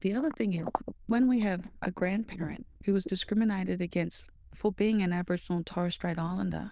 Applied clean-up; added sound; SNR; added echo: neural diffusion model UNIVERSE++.